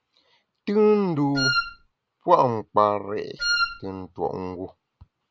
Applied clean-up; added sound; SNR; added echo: none; Wind instrument, woodwind instrument; 1 dB; none.